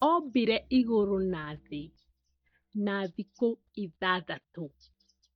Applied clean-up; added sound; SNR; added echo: neural mask model DeepFilterNet 3.